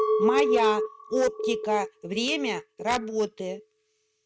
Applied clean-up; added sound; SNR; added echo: neural mask model RNNoise.